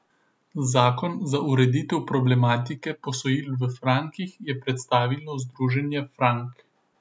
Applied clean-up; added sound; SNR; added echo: none; none; none; none.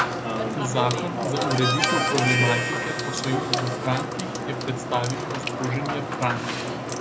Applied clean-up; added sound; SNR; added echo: none; Sink (filling or washing) / Water tap, faucet / Water + Harmonica; -2 dB; none.